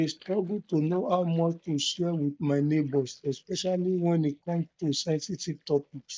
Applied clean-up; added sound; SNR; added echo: neural mask model DeepFilterNet 3.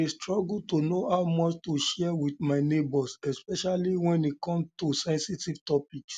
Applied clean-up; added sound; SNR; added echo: none; none; none; none.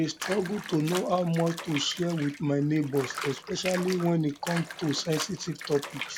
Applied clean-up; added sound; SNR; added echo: none; Bathtub (filling or washing) / Water; 11 dB; none.